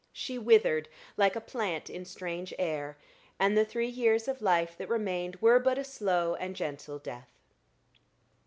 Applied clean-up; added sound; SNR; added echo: none; none; none; none.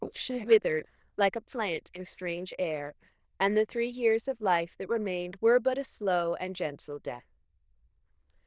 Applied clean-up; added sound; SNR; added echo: neural diffusion model UNIVERSE++.